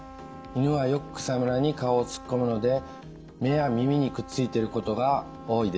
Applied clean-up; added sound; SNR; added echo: none; Trumpet; 17 dB; none.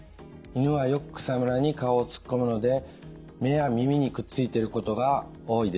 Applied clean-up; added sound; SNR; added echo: none; none; none; none.